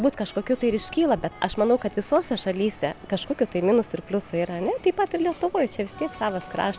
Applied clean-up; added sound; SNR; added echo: none; none; none; none.